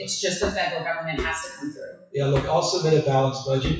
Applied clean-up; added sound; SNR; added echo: classical method WPE with log-MMSE.